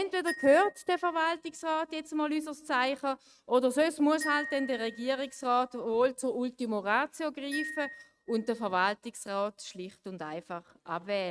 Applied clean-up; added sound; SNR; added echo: neural mask model RNNoise.